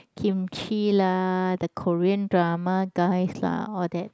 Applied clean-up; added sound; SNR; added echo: none; none; none; none.